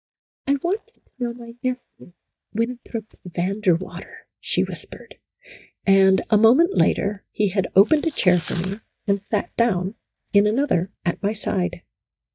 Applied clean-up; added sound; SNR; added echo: neural mask model DeepFilterNet 3.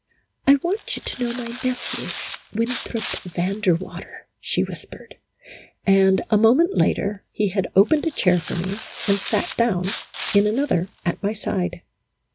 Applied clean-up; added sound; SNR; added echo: none; Tearing; 13 dB; none.